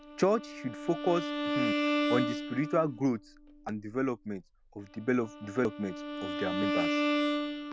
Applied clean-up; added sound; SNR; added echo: none; Bowed string instrument; 1 dB; none.